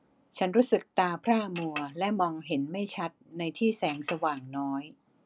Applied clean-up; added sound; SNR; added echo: none; Chink, clink; 14 dB; none.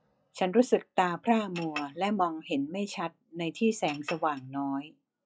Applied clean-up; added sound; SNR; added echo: classical method log-MMSE.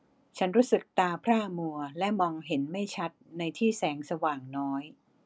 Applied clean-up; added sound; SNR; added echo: none; none; none; none.